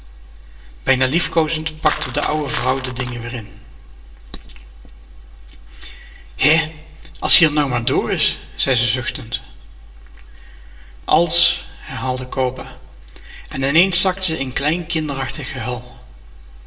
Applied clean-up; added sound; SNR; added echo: none; Coin (dropping); 9 dB; reverberation time 0.8 s.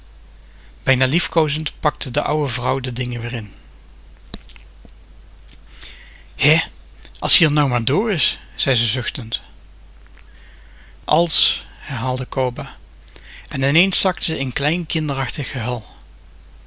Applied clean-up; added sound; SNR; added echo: none; none; none; none.